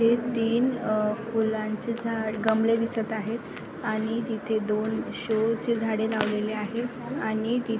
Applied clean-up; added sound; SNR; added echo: none; none; none; none.